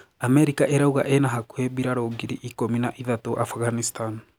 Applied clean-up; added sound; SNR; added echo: none; none; none; none.